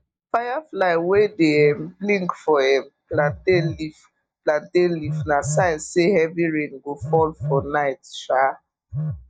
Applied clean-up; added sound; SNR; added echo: neural mask model DeepFilterNet 3.